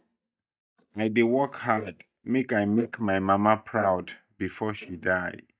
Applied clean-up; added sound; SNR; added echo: neural mask model DeepFilterNet 3.